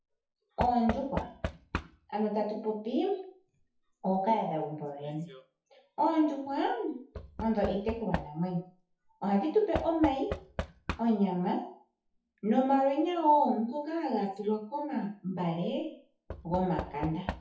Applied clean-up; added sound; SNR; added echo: classical method WPE with log-MMSE.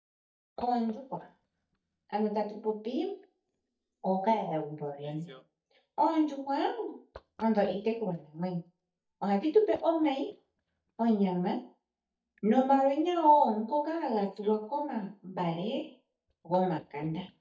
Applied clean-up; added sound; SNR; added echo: neural mask model DeepFilterNet 3.